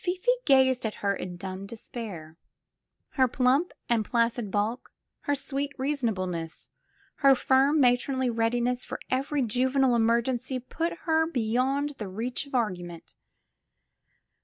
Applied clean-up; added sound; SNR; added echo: none; none; none; none.